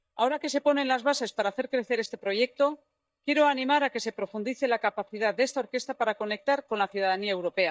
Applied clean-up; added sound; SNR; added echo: neural mask model DeepFilterNet 3.